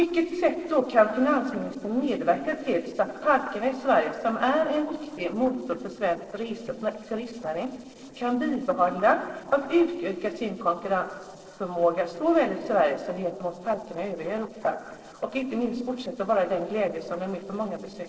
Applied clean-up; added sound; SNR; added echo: neural separator model SepFormer DNS4.